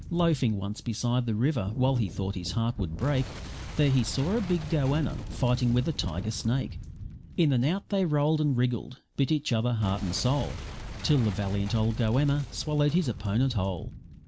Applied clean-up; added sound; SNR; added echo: none; Boom + Wind; 12 dB; none.